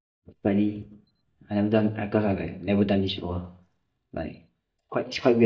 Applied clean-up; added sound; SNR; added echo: neural mask model DeepFilterNet 3.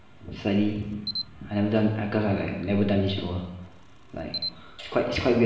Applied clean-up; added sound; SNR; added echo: none; Camera; 13 dB; reverberation time 0.9 s.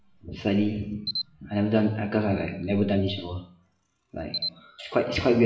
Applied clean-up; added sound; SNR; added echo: classical method WPE with log-MMSE.